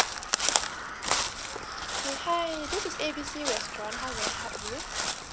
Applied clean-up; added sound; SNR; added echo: none; Crow; -4 dB; none.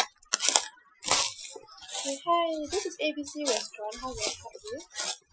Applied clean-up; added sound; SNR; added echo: classical method Wiener filter.